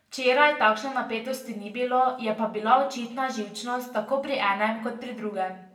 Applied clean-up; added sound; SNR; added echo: none; none; none; reverberation time 0.6 s.